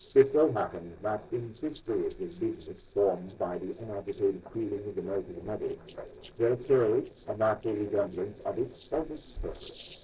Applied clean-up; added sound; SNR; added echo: neural separator model SepFormer DNS4.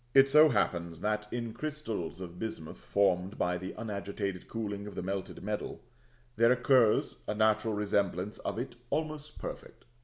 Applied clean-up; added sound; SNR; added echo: none; none; none; none.